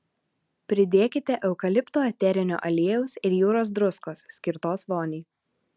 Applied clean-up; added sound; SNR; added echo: none; none; none; none.